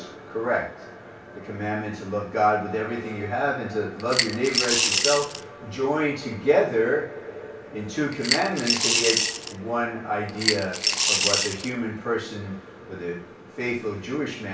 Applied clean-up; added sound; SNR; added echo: none; Coin (dropping) / Glass; -2 dB; reverberation time 0.3 s.